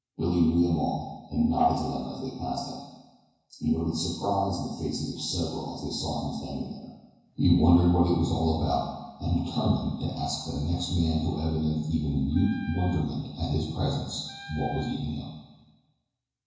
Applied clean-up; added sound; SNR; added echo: none; Wind instrument, woodwind instrument; 19 dB; reverberation time 1.1 s.